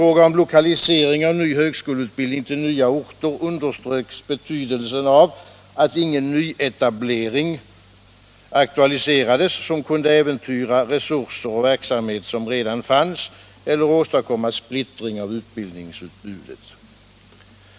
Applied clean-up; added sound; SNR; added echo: none; none; none; none.